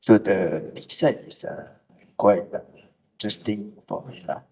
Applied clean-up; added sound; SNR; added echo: neural mask model DeepFilterNet 3.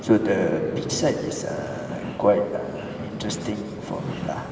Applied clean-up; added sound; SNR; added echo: none; Subway, metro, underground; 9 dB; reverberation time 2.9 s.